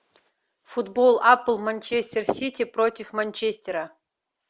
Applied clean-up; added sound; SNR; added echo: none; none; none; none.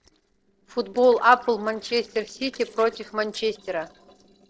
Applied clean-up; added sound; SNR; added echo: neural separator model SepFormer DNS4.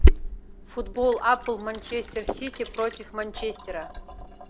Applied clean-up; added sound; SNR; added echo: none; Sink (filling or washing); -4 dB; none.